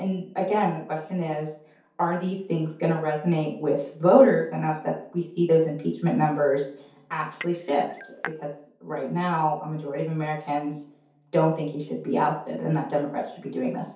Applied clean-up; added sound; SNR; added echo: none; Cutlery, silverware / Dishes, pots, and pans / Chink, clink; 14 dB; reverberation time 0.6 s.